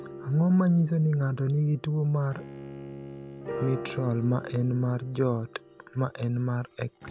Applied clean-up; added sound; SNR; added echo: none; Bowed string instrument + Piano; 14 dB; none.